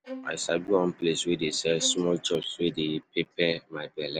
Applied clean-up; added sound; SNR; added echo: none; Bowed string instrument; 15 dB; none.